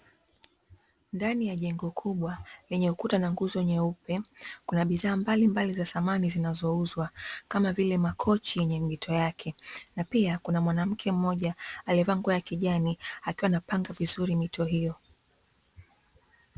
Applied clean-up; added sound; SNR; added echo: none; none; none; none.